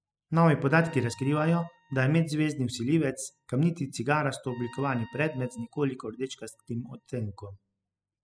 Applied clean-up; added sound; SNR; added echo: classical method spectral subtraction.